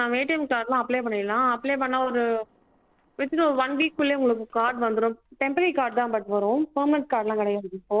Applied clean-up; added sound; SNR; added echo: neural separator model SepFormer DNS4.